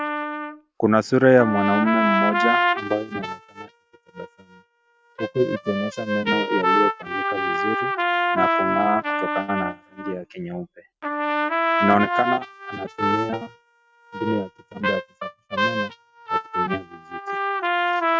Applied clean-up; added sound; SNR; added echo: neural mask model RNNoise.